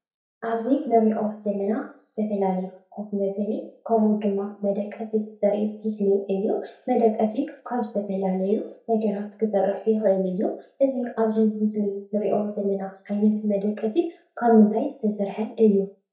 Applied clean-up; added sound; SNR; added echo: neural mask model DeepFilterNet 3.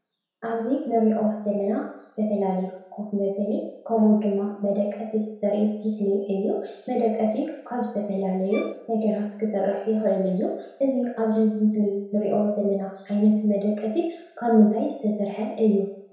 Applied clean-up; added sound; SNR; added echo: none; Bowed string instrument; 20 dB; reverberation time 0.7 s.